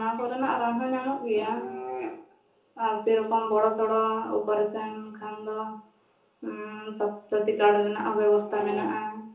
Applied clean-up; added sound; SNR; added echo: none; none; none; reverberation time 0.8 s.